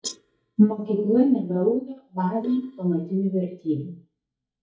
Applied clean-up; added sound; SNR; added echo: neural mask model DeepFilterNet 3.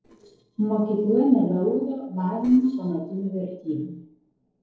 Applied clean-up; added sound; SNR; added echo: neural separator model SepFormer DNS4.